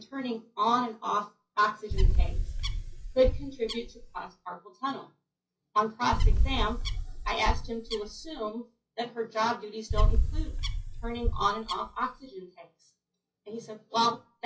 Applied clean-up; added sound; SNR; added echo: classical method WPE with log-MMSE.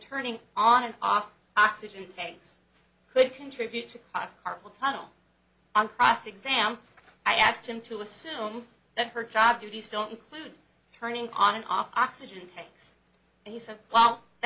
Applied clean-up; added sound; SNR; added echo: none; none; none; none.